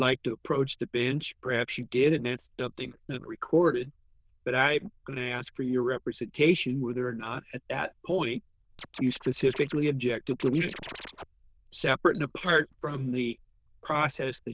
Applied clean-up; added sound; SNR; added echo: neural diffusion model UNIVERSE++.